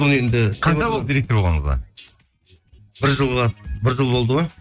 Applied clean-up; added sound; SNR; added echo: neural mask model RNNoise.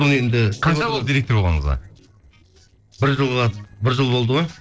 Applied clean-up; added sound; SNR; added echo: neural separator model SepFormer DNS4.